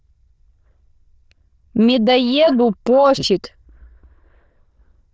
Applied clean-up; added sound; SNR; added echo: neural diffusion model UNIVERSE++.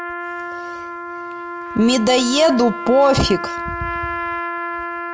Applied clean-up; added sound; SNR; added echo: none; Trumpet; 7 dB; none.